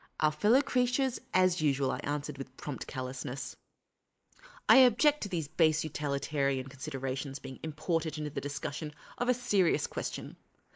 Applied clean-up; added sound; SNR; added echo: neural mask model Resemble Enhance denoiser.